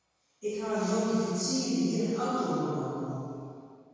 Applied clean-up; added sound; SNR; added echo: none; none; none; reverberation time 2.2 s.